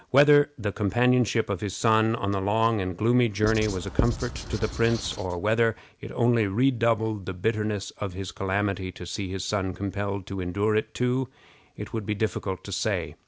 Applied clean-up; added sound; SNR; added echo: none; Writing; 7 dB; none.